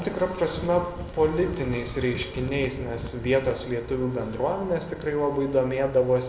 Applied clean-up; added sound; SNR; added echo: none; Mechanisms; 12 dB; reverberation time 0.6 s.